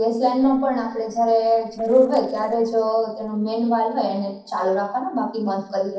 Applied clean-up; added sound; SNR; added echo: neural separator model SepFormer DNS4.